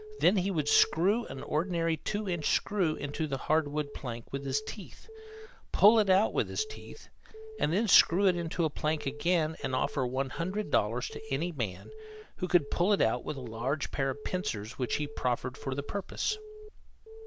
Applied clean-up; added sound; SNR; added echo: none; Alarm / Keyboard (musical); 17 dB; none.